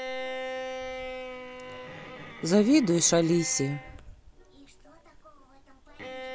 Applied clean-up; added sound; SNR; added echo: none; Bowed string instrument; 11 dB; none.